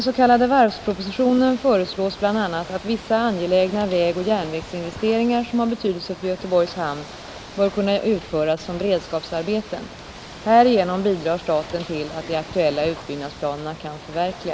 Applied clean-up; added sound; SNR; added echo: none; Ocean / Boat, Water vehicle; 17 dB; none.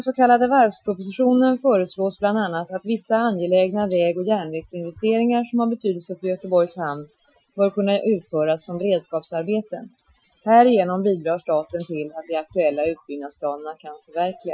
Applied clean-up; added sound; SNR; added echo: classical method Wiener filter.